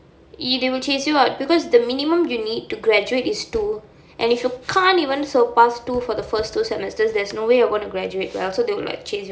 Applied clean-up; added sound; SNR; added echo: none; none; none; none.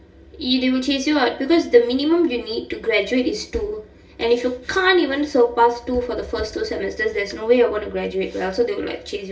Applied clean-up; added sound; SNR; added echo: none; none; none; reverberation time 0.1 s.